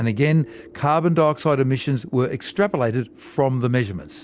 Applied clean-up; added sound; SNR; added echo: none; none; none; none.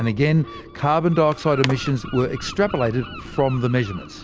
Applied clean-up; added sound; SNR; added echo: none; Skateboard + Gull, seagull; 14 dB; none.